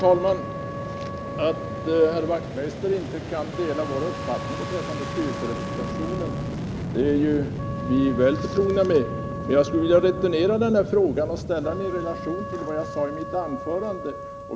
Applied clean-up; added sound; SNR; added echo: none; Wind instrument, woodwind instrument + Fixed-wing aircraft, airplane; 6 dB; none.